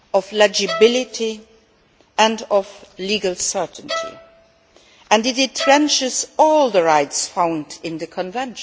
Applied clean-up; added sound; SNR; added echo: none; Bowed string instrument; 13 dB; none.